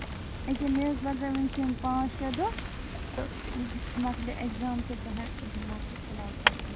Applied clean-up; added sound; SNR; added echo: none; Fire; 2 dB; none.